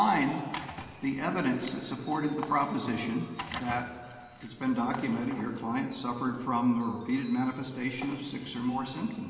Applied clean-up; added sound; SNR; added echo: none; Chime; 18 dB; reverberation time 2.9 s.